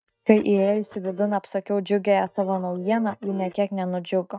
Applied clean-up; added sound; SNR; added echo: neural mask model DeepFilterNet 3.